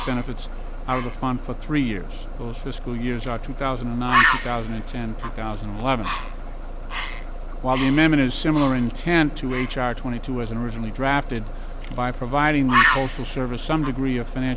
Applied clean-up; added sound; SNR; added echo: none; Bus + Bird; 2 dB; none.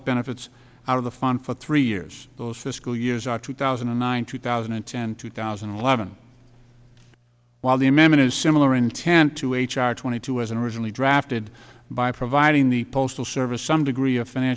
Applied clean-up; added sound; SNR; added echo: none; none; none; none.